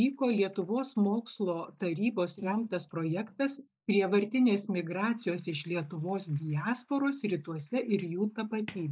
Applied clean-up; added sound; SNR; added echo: neural mask model DeepFilterNet 3.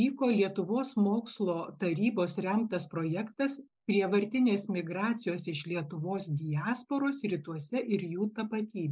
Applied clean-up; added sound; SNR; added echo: none; none; none; none.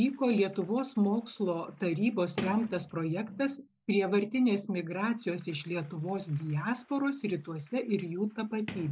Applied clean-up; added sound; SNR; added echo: none; Sliding door; 17 dB; none.